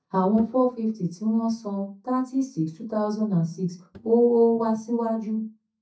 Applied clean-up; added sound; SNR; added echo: neural mask model DeepFilterNet 3.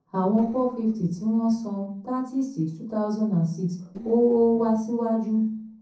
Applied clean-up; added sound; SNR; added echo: neural separator model SepFormer DNS4.